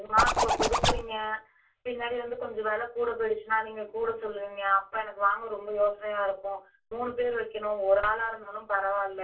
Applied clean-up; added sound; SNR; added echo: none; Zipper (clothing); -3 dB; reverberation time 0.2 s.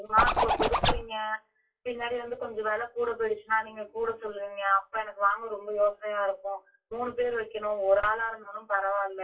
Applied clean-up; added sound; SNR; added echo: classical method WPE with log-MMSE.